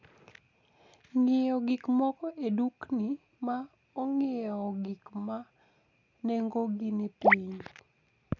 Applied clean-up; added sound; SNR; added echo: none; none; none; none.